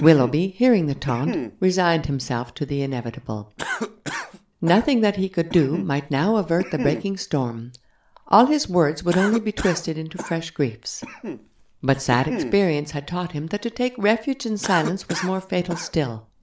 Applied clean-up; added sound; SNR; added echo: none; Cough; 12 dB; none.